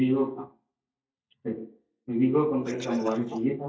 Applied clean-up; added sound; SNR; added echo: neural mask model DeepFilterNet 3.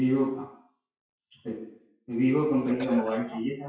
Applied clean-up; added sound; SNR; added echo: classical method WPE with log-MMSE.